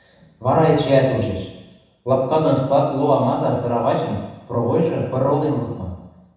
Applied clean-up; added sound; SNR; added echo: none; none; none; reverberation time 1.1 s.